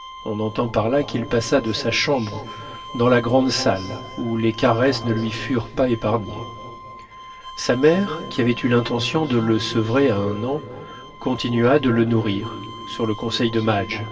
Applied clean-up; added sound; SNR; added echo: none; Bowed string instrument; 17 dB; reverberation time 2.4 s.